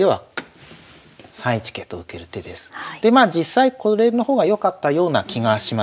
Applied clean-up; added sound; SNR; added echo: none; none; none; none.